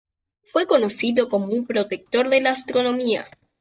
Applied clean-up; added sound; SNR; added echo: neural mask model DeepFilterNet 3.